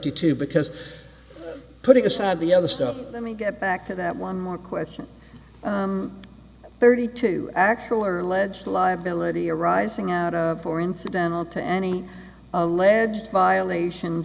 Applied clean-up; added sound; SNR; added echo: none; none; none; none.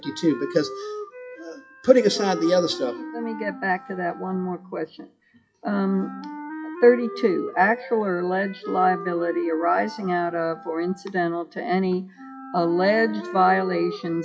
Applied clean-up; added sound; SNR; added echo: classical method WPE with log-MMSE.